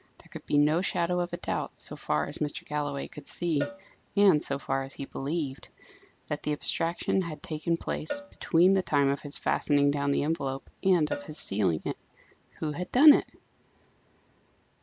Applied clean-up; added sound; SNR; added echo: none; Cowbell; 16 dB; none.